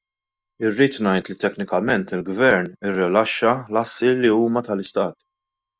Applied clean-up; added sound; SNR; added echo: neural mask model DeepFilterNet 3.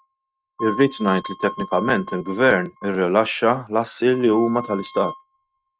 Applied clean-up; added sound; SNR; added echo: neural mask model RNNoise.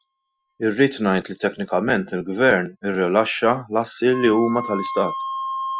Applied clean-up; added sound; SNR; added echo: classical method Wiener filter.